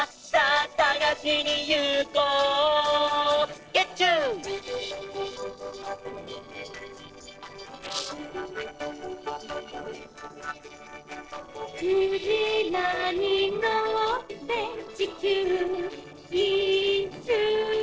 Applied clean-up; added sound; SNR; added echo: neural separator model SepFormer DNS4.